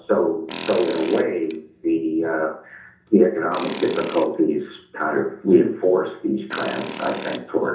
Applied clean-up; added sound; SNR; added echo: none; Tools; 16 dB; reverberation time 0.6 s.